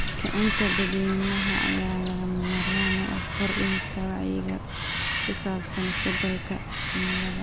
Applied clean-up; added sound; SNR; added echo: none; Bird vocalization, bird call, bird song; 0 dB; none.